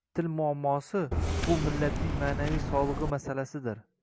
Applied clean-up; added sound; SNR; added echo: none; Subway, metro, underground; -1 dB; none.